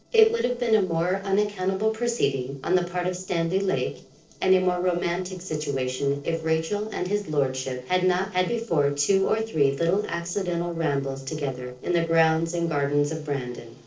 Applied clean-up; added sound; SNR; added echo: neural separator model SepFormer DNS4.